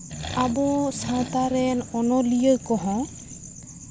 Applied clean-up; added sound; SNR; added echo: none; Accelerating, revving, vroom; 13 dB; none.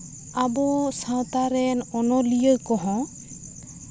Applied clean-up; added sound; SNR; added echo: none; none; none; none.